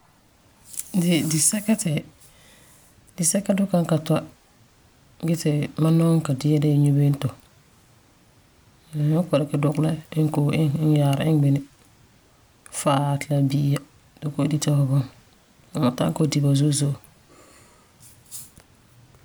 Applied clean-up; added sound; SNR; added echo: none; none; none; none.